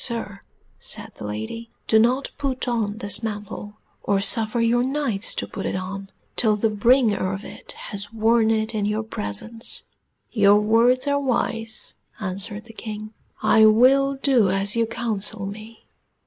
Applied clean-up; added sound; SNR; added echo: neural mask model Resemble Enhance denoiser.